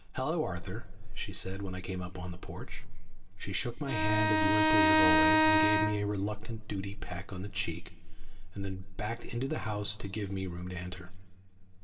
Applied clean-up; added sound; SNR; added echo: none; Bowed string instrument; -4 dB; reverberation time 1.4 s.